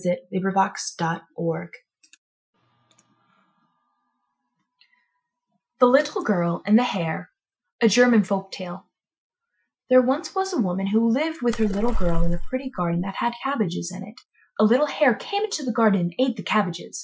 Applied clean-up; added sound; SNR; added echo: classical method Wiener filter.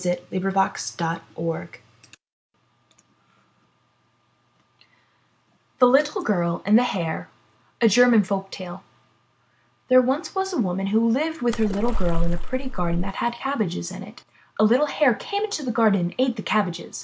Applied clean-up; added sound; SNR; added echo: none; Splash, splatter; -4 dB; none.